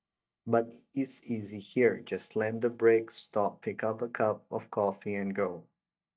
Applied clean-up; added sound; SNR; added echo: neural mask model DeepFilterNet 3.